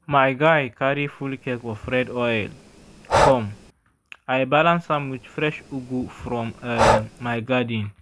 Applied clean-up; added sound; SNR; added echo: none; Breathing; 3 dB; none.